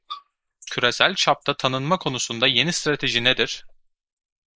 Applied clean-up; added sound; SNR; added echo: neural mask model Resemble Enhance denoiser.